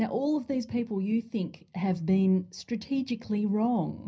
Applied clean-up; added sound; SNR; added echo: none; none; none; reverberation time 0.4 s.